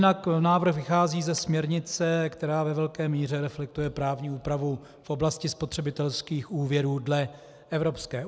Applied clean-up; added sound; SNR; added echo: none; none; none; none.